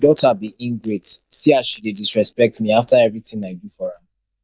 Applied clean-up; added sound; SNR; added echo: neural mask model DeepFilterNet 3.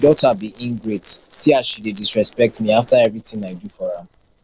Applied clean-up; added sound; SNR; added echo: neural separator model SepFormer DNS4.